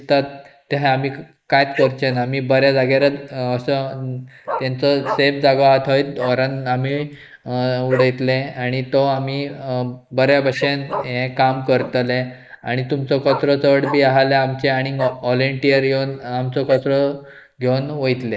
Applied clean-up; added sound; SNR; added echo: neural mask model Resemble Enhance denoiser.